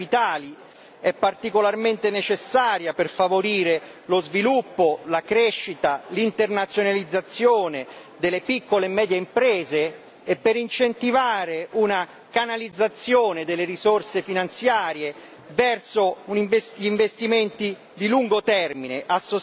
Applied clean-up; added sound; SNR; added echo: none; none; none; none.